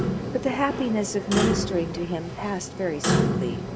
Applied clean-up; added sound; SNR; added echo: none; Clock; 0 dB; none.